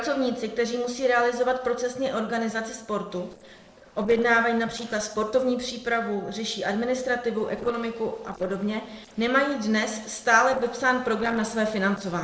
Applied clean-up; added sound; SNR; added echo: neural separator model SepFormer DNS4.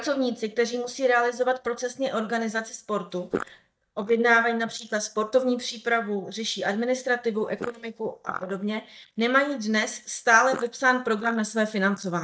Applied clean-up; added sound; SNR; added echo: neural mask model DeepFilterNet 3.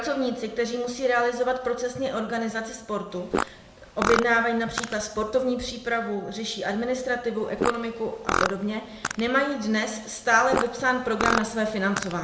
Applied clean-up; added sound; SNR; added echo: none; Fart; 4 dB; reverberation time 0.7 s.